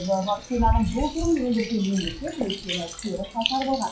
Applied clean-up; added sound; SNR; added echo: classical method WPE with log-MMSE.